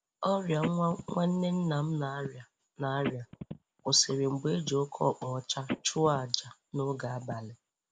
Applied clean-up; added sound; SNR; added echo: none; Telephone; 12 dB; none.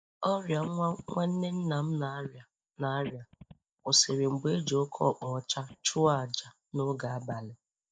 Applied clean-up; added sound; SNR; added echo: neural mask model DeepFilterNet 3.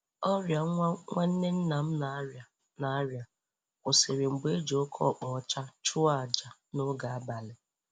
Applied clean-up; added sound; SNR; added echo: none; none; none; none.